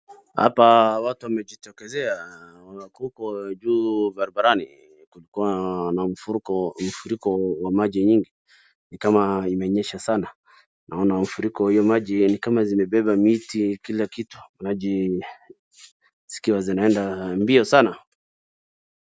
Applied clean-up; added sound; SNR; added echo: none; none; none; none.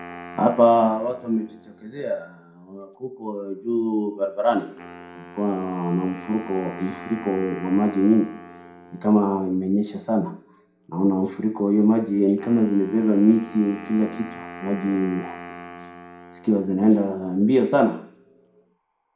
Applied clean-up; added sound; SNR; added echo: none; Wind instrument, woodwind instrument; 19 dB; reverberation time 0.5 s.